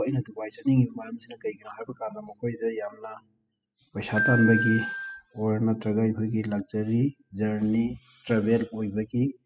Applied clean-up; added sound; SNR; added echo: classical method spectral subtraction.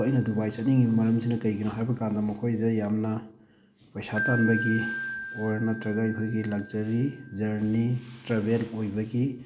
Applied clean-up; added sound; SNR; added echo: none; Wind chime; 12 dB; none.